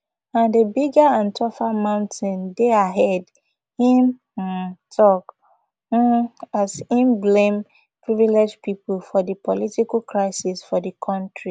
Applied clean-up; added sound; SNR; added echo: none; none; none; none.